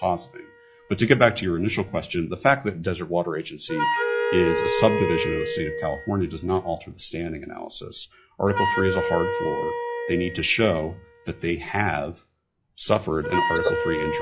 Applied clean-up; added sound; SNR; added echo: classical method log-MMSE.